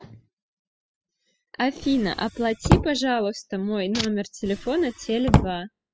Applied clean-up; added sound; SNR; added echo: classical method spectral subtraction.